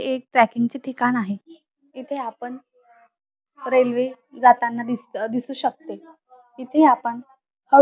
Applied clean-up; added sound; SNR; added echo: none; none; none; none.